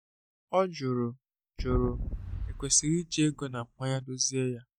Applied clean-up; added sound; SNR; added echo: neural mask model DeepFilterNet 3.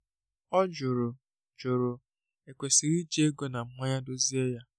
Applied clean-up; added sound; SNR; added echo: none; none; none; none.